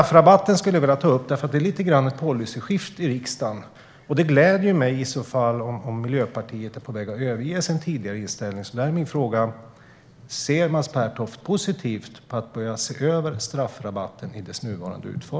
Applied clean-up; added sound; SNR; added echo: none; none; none; none.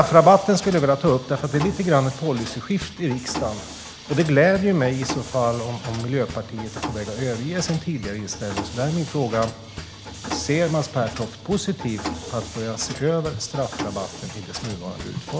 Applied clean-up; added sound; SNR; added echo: none; Mechanisms; 12 dB; none.